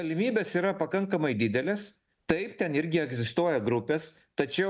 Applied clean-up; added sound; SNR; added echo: none; none; none; none.